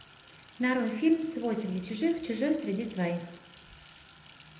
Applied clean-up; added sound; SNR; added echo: none; Sink (filling or washing); 19 dB; reverberation time 0.7 s.